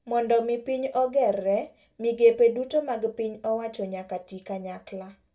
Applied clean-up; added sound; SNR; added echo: none; none; none; reverberation time 0.2 s.